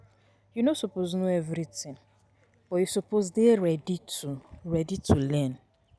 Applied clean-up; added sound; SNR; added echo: none; none; none; none.